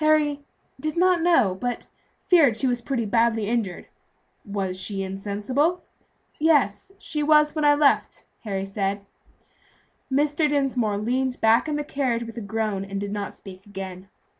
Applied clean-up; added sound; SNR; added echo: none; none; none; none.